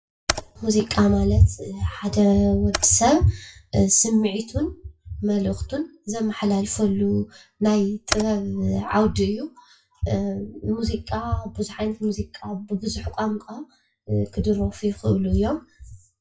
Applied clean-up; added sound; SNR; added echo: classical method WPE with log-MMSE.